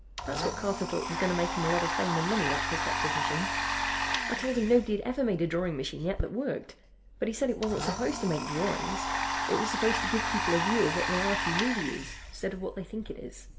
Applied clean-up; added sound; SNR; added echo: none; Domestic sounds, home sounds; 2 dB; reverberation time 0.7 s.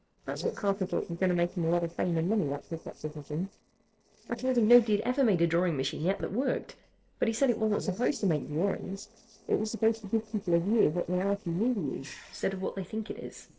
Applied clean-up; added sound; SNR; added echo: neural separator model SepFormer DNS4.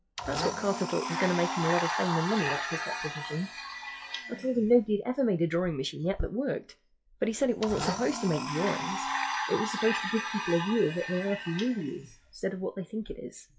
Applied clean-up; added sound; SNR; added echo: classical method WPE with log-MMSE.